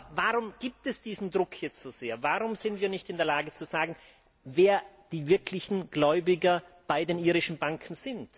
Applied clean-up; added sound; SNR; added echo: none; none; none; none.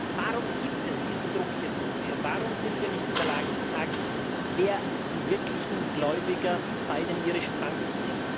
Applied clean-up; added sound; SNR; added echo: none; Mechanisms; -2 dB; none.